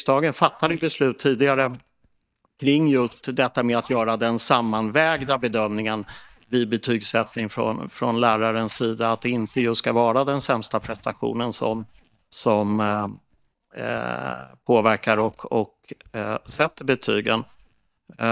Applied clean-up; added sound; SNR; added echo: neural mask model DeepFilterNet 3.